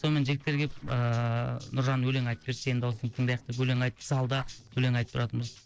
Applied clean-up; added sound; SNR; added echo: neural separator model SepFormer DNS4.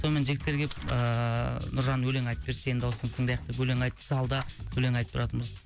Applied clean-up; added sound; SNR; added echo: none; Fire; 20 dB; none.